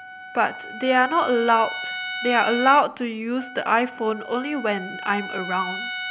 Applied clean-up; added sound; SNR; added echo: none; Trumpet; 10 dB; none.